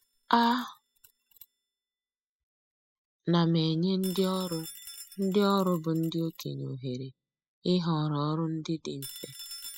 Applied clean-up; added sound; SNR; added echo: classical method spectral subtraction.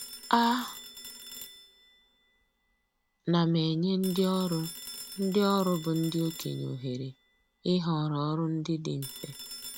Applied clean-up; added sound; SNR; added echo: none; Telephone; 16 dB; none.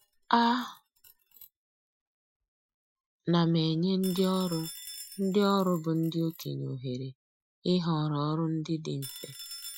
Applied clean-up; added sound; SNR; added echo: classical method Wiener filter.